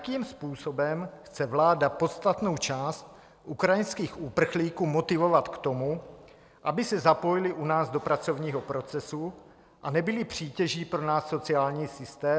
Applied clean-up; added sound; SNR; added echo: none; none; none; none.